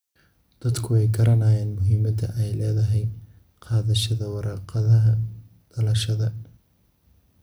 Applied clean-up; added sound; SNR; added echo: none; none; none; none.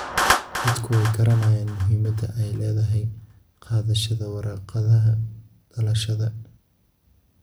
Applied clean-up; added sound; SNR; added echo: none; Clapping; 9 dB; none.